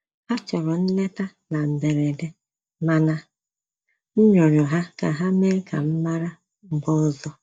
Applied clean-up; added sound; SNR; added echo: neural mask model DeepFilterNet 3.